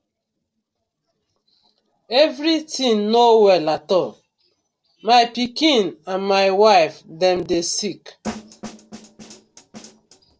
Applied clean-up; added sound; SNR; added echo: neural separator model SepFormer DNS4.